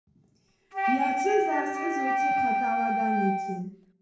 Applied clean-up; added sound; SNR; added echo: none; Wind instrument, woodwind instrument; -4 dB; reverberation time 0.6 s.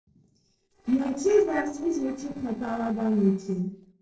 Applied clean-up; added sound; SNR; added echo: neural separator model SepFormer DNS4.